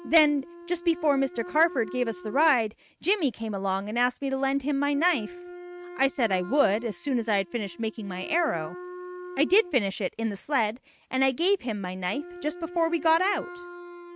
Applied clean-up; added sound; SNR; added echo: neural mask model RNNoise.